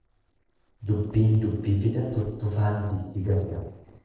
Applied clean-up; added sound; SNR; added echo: neural separator model SepFormer DNS4.